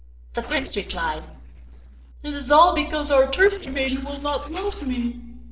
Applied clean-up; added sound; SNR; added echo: neural separator model SepFormer DNS4.